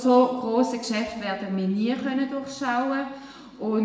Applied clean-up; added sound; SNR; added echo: none; none; none; reverberation time 0.9 s.